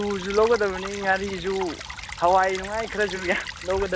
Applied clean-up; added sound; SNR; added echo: none; Stream / Trickle, dribble; 12 dB; none.